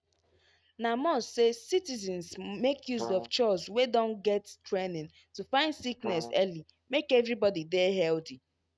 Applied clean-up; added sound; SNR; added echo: neural mask model RNNoise.